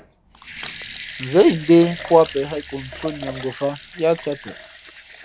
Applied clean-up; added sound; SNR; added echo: none; Sink (filling or washing) / Water tap, faucet / Liquid; 15 dB; none.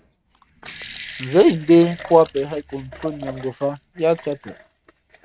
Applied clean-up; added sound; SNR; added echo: neural mask model RNNoise.